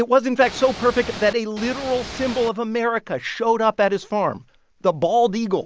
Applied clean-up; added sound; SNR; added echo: none; Ocean / Boat, Water vehicle; 12 dB; none.